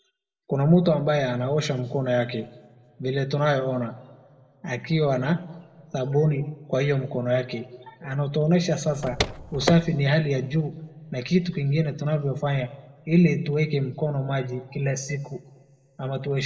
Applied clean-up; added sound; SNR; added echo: none; Car; 5 dB; reverberation time 1.0 s.